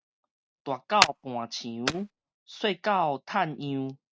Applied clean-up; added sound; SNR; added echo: neural mask model RNNoise.